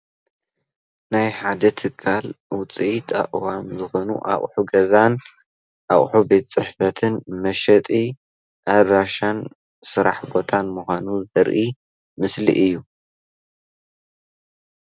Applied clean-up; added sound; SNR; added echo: none; none; none; none.